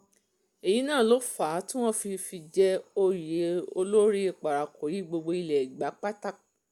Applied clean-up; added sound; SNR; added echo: none; none; none; none.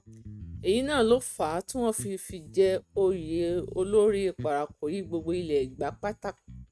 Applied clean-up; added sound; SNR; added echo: neural mask model RNNoise.